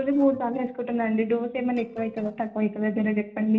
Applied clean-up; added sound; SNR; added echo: neural separator model SepFormer DNS4.